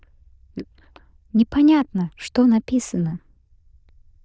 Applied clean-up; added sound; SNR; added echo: neural diffusion model UNIVERSE++.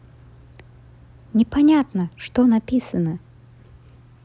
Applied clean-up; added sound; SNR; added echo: none; none; none; none.